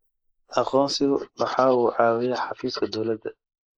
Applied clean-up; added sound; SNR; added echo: neural mask model Resemble Enhance denoiser.